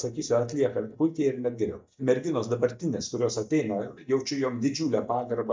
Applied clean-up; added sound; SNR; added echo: neural mask model DeepFilterNet 3.